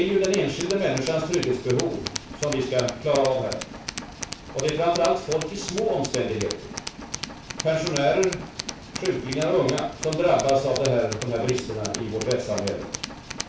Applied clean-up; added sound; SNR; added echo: none; Tools; 10 dB; reverberation time 0.4 s.